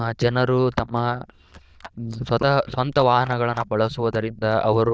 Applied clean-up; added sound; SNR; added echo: neural diffusion model UNIVERSE++.